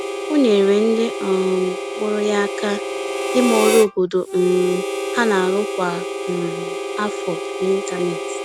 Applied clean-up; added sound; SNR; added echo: none; Harmonica; 5 dB; none.